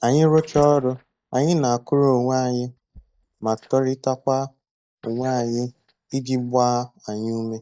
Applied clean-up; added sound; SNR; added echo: neural mask model DeepFilterNet 3.